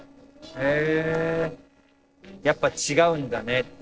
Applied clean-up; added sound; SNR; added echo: neural separator model SepFormer DNS4.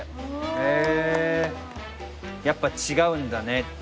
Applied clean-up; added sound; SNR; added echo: none; none; none; none.